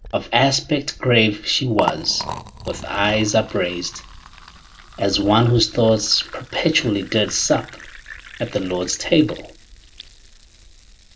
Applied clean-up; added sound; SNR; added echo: none; Liquid; 15 dB; reverberation time 0.2 s.